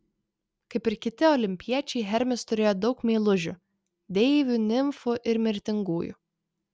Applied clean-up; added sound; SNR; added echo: none; none; none; none.